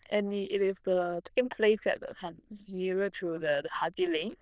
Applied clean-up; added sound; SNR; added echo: neural diffusion model UNIVERSE++.